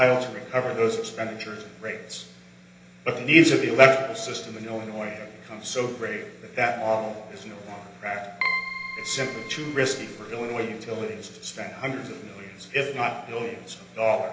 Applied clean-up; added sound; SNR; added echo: none; Keyboard (musical); 6 dB; reverberation time 1.0 s.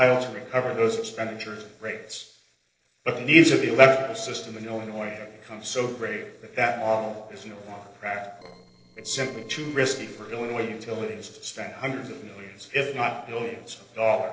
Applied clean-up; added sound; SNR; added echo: neural separator model SepFormer DNS4.